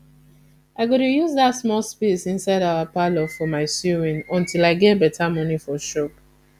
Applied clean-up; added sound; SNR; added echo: none; none; none; none.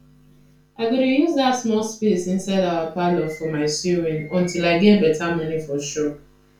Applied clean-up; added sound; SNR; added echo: none; none; none; reverberation time 0.3 s.